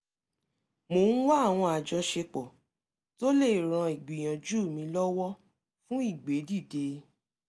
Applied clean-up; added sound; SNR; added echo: none; none; none; none.